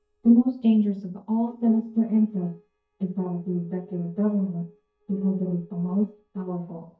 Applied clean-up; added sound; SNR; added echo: neural mask model DeepFilterNet 3.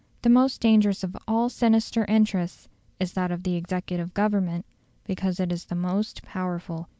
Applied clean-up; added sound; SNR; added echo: none; none; none; none.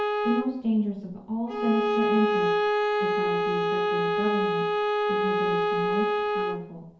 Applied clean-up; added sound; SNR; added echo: none; Bowed string instrument; -5 dB; reverberation time 2.2 s.